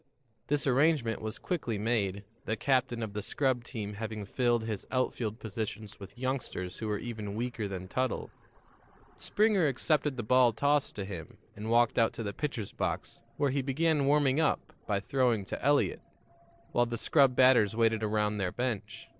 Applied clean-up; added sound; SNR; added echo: neural separator model SepFormer DNS4.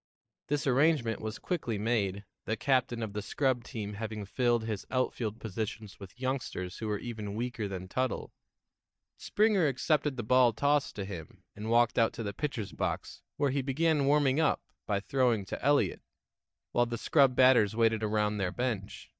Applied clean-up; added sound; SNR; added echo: neural mask model DeepFilterNet 3.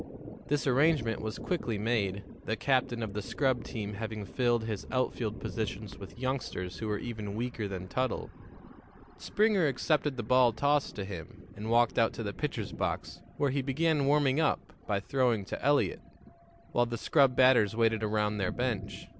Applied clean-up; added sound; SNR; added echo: none; Thunder; 15 dB; none.